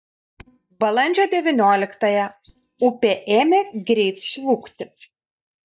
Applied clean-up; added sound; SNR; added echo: neural mask model DeepFilterNet 3.